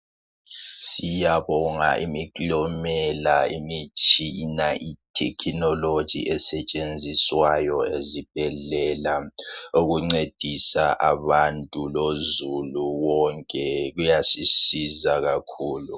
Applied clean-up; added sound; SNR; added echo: none; none; none; none.